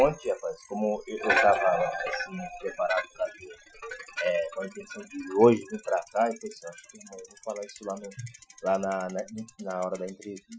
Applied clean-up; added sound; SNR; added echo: classical method Wiener filter.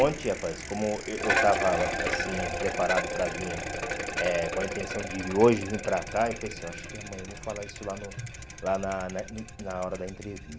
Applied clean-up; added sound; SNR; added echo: none; Bicycle; 4 dB; none.